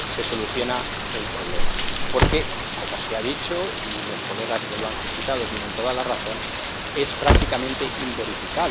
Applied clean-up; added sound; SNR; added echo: none; Rain + Slam; -5 dB; none.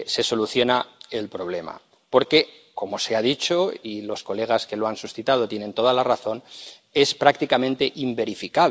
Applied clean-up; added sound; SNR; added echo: none; none; none; none.